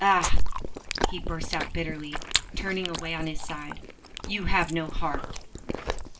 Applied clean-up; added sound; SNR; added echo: none; Chewing, mastication; 7 dB; reverberation time 0.2 s.